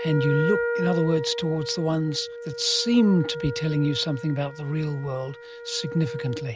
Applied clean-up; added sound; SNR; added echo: none; Wind instrument, woodwind instrument; 6 dB; none.